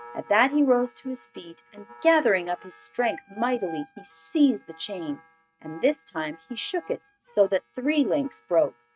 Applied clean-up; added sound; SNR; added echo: neural mask model RNNoise.